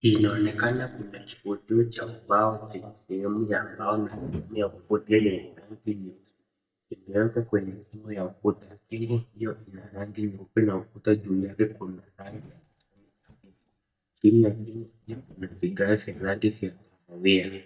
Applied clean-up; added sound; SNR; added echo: neural mask model DeepFilterNet 3.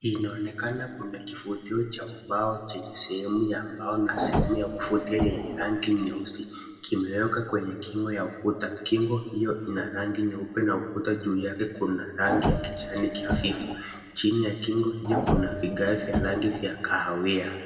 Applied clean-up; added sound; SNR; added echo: none; Printer; 2 dB; reverberation time 1.7 s.